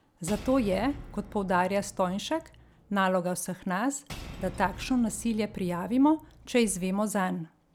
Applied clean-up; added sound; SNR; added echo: none; Shatter / Boom; 17 dB; none.